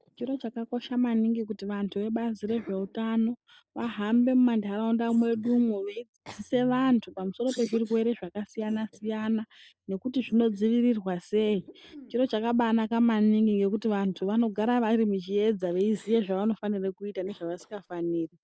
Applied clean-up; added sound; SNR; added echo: neural mask model Resemble Enhance denoiser.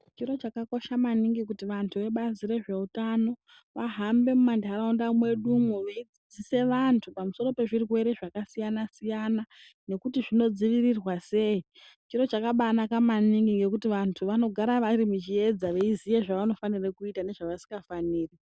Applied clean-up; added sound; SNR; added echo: none; none; none; none.